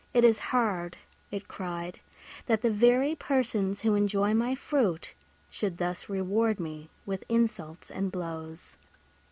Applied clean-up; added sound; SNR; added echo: none; none; none; none.